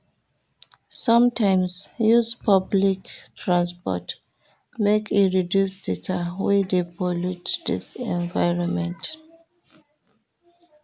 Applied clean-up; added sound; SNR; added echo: none; none; none; none.